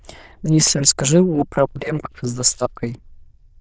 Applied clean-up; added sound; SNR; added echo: neural diffusion model UNIVERSE++.